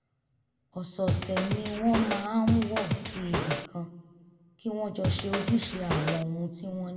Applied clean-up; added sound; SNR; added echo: none; Scratching (performance technique); 0 dB; reverberation time 1.6 s.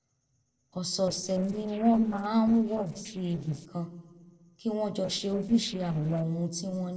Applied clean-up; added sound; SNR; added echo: neural separator model SepFormer DNS4.